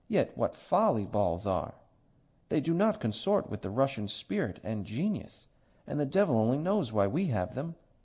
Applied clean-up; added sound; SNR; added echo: none; none; none; none.